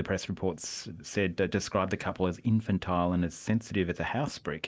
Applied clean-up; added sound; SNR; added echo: neural mask model Resemble Enhance denoiser.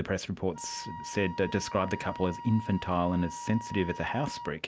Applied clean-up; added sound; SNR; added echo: none; Wind instrument, woodwind instrument; 12 dB; none.